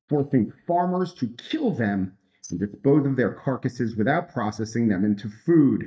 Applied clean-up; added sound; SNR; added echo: neural mask model DeepFilterNet 3.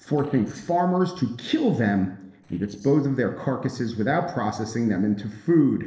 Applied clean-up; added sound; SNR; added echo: neural separator model SepFormer DNS4.